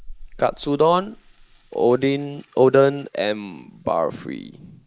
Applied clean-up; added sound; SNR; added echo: neural mask model Resemble Enhance denoiser.